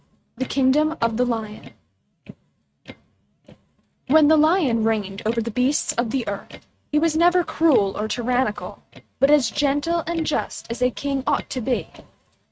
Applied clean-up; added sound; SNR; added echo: neural mask model RNNoise.